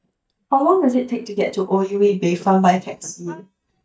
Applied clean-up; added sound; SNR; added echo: neural mask model DeepFilterNet 3.